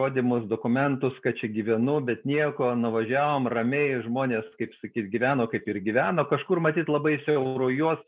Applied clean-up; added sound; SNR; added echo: none; none; none; none.